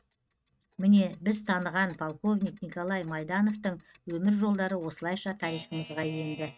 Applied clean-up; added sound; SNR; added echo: neural mask model RNNoise.